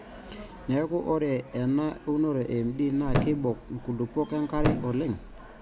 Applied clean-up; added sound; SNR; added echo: none; Thump, thud; 4 dB; none.